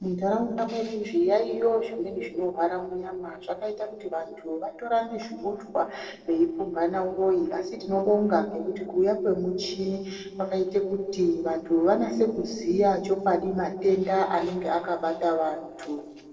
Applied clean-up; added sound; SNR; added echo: neural separator model SepFormer DNS4.